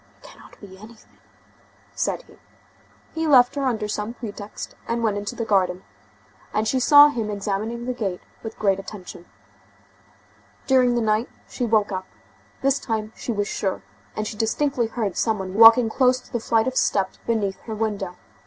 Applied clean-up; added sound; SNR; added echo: none; none; none; none.